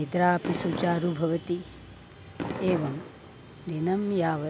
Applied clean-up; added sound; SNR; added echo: none; Fireworks; 9 dB; none.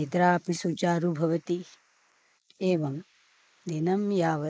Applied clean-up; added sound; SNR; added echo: neural mask model Resemble Enhance denoiser.